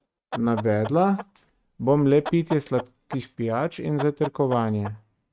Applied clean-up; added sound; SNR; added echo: neural mask model RNNoise.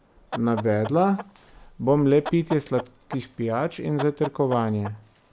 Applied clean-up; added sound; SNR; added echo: none; Chicken, rooster; 15 dB; none.